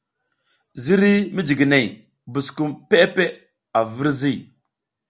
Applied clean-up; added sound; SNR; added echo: none; none; none; none.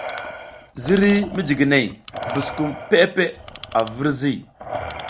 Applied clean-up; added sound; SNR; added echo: none; Clock + Respiratory sounds; 12 dB; none.